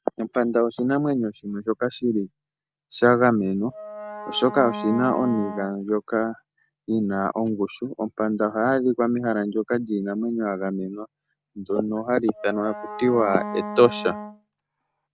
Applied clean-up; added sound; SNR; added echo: none; Wind instrument, woodwind instrument; 11 dB; none.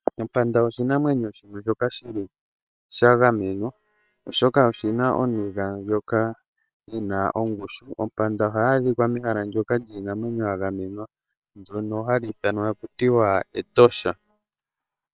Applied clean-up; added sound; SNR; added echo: neural separator model SepFormer WHAM!.